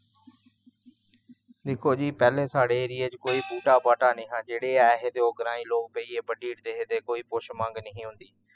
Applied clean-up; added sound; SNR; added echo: classical method spectral subtraction.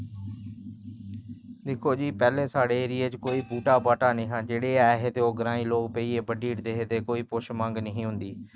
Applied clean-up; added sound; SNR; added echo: neural mask model RNNoise.